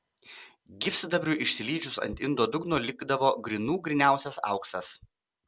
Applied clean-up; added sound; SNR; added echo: none; none; none; none.